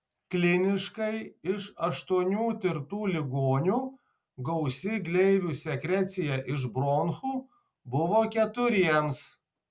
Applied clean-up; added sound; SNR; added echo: none; none; none; none.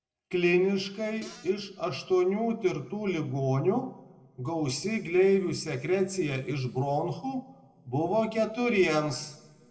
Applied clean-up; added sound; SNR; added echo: neural separator model SepFormer DNS4.